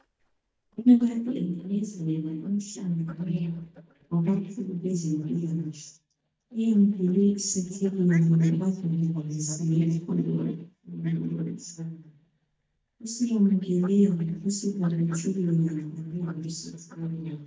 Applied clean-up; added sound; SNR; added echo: neural mask model DeepFilterNet 3.